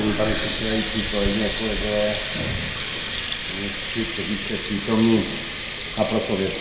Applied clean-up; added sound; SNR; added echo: none; Water tap, faucet; -2 dB; reverberation time 0.6 s.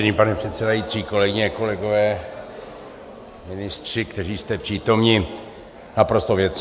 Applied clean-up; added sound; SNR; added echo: none; none; none; none.